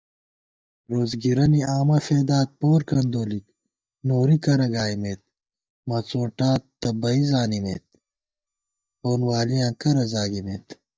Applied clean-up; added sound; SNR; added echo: neural mask model DeepFilterNet 3.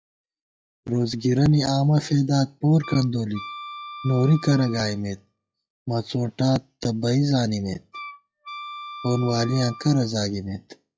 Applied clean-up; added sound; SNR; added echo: classical method log-MMSE.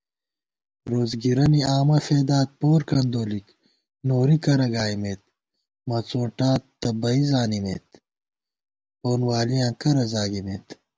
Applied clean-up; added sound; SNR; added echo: none; none; none; none.